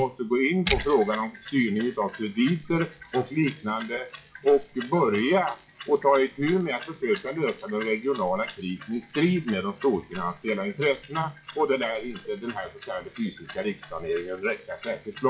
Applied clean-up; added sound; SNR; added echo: classical method WPE with log-MMSE.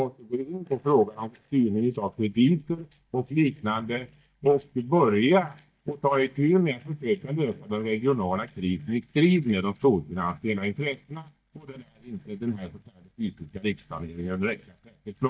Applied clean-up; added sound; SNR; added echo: neural mask model DeepFilterNet 3.